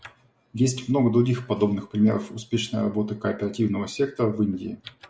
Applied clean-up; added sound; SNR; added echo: none; none; none; none.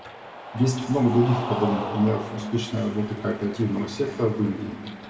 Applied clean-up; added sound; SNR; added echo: none; Cheering; 11 dB; reverberation time 1.7 s.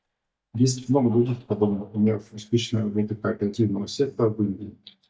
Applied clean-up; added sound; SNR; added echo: neural mask model DeepFilterNet 3.